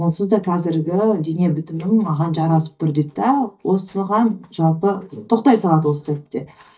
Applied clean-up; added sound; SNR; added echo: neural mask model DeepFilterNet 3.